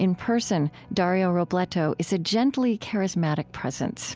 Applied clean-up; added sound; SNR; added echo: none; none; none; none.